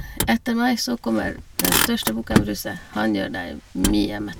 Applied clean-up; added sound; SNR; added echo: none; Motor vehicle (road); 3 dB; none.